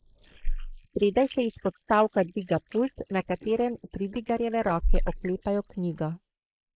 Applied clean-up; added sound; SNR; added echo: neural mask model Resemble Enhance denoiser.